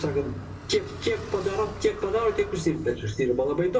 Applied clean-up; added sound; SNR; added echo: none; Car; 13 dB; reverberation time 1.2 s.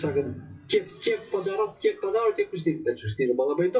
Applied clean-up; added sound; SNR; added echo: classical method WPE with log-MMSE.